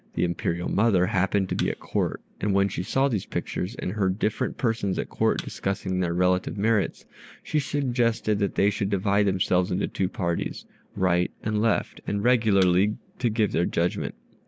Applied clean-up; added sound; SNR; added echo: none; Thump, thud; 20 dB; none.